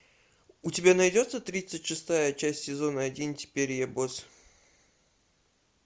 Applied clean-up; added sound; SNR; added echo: none; none; none; none.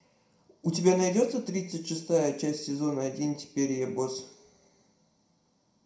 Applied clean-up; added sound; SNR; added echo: none; none; none; reverberation time 0.5 s.